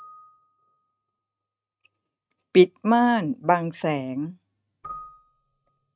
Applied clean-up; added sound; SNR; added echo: neural mask model RNNoise.